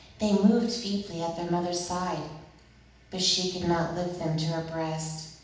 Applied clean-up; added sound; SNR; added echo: none; none; none; reverberation time 0.8 s.